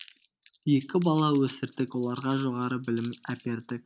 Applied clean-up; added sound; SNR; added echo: none; Wind chime; -1 dB; none.